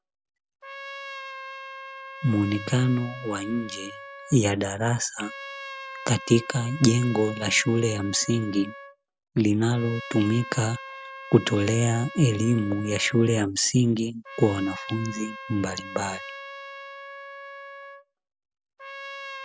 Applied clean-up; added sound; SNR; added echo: none; Trumpet; 14 dB; none.